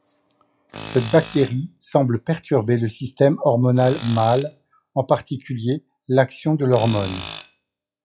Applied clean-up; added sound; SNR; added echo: classical method log-MMSE.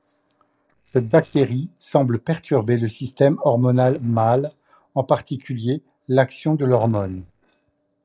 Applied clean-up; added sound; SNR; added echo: neural separator model SepFormer DNS4.